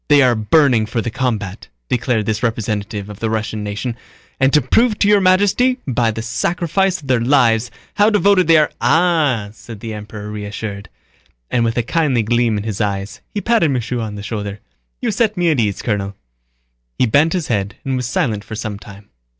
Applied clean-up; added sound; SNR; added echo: none; none; none; none.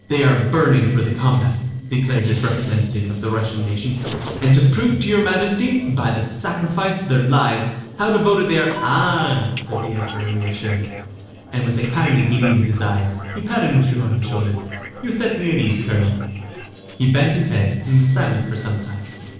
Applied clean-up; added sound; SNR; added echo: neural separator model SepFormer DNS4.